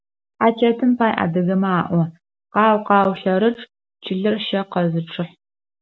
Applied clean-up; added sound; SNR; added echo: none; none; none; none.